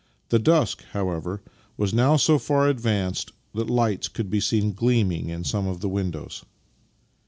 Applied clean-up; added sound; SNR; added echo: none; none; none; none.